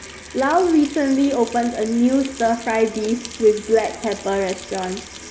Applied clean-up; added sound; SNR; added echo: none; Sink (filling or washing) / Water tap, faucet; 16 dB; none.